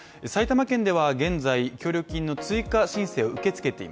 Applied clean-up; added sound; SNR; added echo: none; none; none; none.